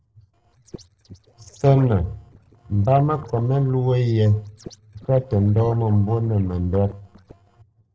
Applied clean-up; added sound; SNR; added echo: neural separator model SepFormer DNS4.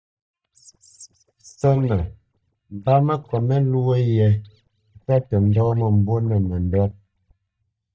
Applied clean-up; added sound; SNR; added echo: neural mask model DeepFilterNet 3.